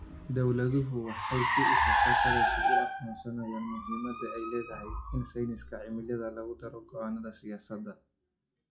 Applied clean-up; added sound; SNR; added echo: classical method WPE with log-MMSE.